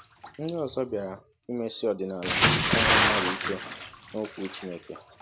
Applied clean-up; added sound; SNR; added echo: none; Bathtub (filling or washing) / Splash, splatter; -4 dB; none.